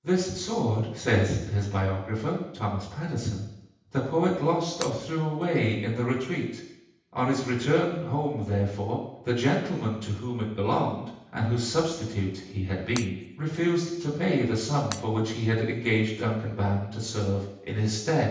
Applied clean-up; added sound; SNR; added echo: none; Shatter; 17 dB; reverberation time 0.9 s.